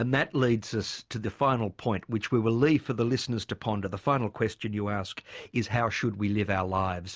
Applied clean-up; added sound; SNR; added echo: none; none; none; none.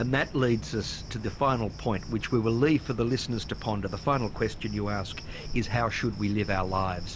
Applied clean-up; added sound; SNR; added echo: none; Cricket; 10 dB; none.